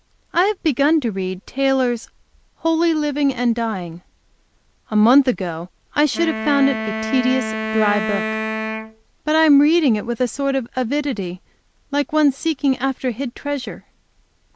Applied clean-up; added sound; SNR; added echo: none; Wind instrument, woodwind instrument; 5 dB; none.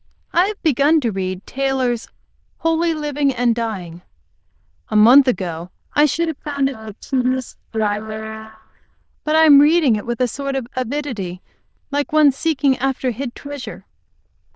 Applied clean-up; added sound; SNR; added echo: neural diffusion model UNIVERSE++.